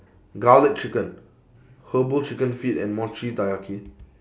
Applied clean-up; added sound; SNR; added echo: none; none; none; none.